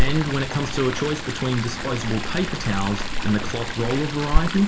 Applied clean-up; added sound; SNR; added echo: none; Chatter / Stream; 0 dB; reverberation time 0.6 s.